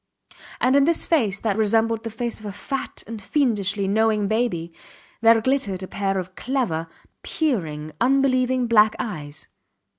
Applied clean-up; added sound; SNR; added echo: none; none; none; none.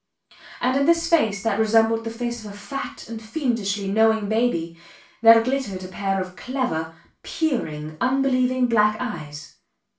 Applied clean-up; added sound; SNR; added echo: none; none; none; reverberation time 0.3 s.